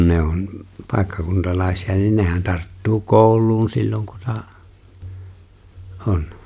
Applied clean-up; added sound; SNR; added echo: none; none; none; none.